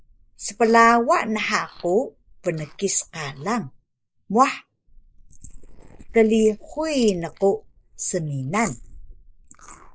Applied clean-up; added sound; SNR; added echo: neural mask model Resemble Enhance denoiser.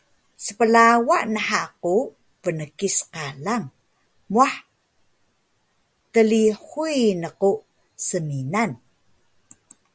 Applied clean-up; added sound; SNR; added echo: none; none; none; none.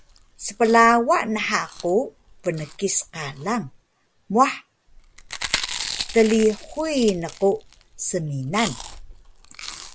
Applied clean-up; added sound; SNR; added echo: none; Chewing, mastication; 13 dB; none.